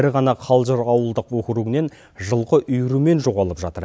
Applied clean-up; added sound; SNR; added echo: none; none; none; none.